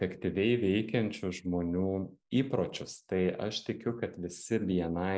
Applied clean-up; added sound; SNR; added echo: none; none; none; none.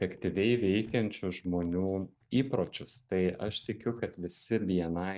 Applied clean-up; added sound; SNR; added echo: neural mask model DeepFilterNet 3.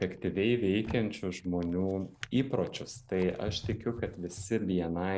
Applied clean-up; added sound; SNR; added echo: none; Drawer open or close; 14 dB; none.